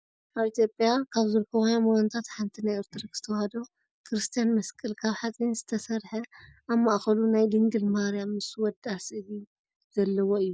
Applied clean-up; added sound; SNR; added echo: none; none; none; none.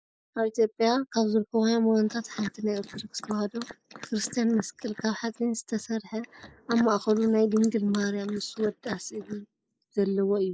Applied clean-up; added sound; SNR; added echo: neural mask model Resemble Enhance denoiser.